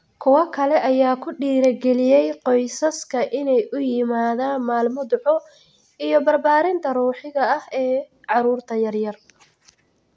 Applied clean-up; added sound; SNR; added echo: none; none; none; none.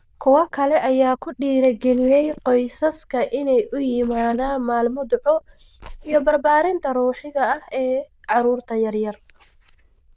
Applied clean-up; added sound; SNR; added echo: neural diffusion model UNIVERSE++.